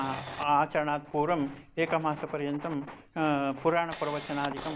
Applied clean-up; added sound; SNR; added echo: none; Camera; 15 dB; none.